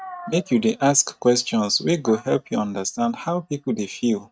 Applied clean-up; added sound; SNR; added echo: neural mask model RNNoise.